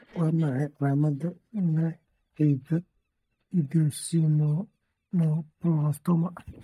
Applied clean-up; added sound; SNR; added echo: neural mask model DeepFilterNet 3.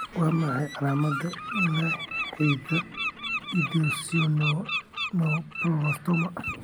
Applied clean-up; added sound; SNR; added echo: none; Bird; 6 dB; none.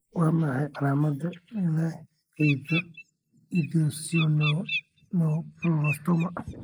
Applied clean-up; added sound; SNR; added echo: neural mask model Resemble Enhance denoiser.